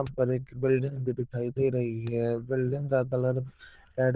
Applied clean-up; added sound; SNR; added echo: neural diffusion model UNIVERSE++.